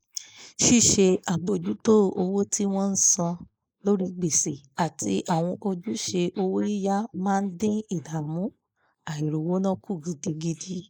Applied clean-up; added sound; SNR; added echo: neural mask model Resemble Enhance denoiser.